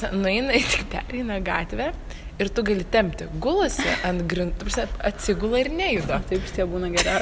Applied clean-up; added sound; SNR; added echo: none; none; none; none.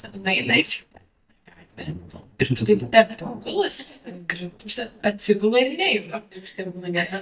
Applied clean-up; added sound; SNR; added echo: neural mask model DeepFilterNet 3.